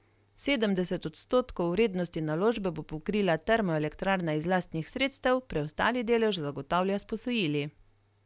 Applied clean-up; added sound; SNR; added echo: none; none; none; none.